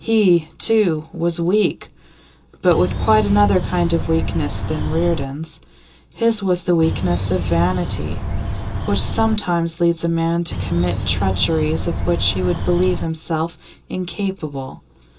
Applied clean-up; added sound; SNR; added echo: none; Bird; 2 dB; reverberation time 0.2 s.